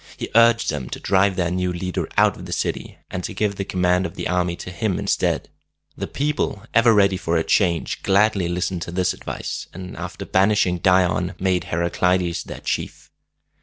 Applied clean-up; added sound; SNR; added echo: none; none; none; none.